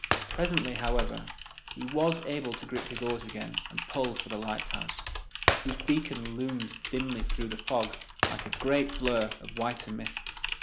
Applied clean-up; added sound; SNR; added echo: none; Typing + Shatter; 1 dB; none.